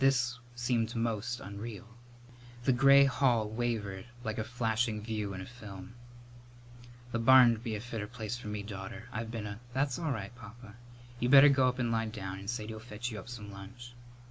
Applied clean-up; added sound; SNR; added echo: none; none; none; none.